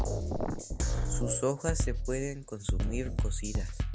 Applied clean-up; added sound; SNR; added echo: none; Drum kit; -5 dB; none.